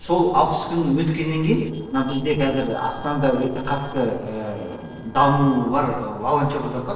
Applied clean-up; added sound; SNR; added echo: neural separator model SepFormer DNS4.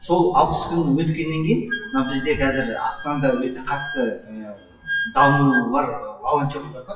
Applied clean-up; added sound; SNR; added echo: classical method WPE with log-MMSE.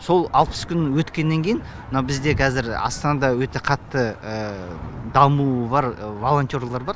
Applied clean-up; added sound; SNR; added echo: none; none; none; none.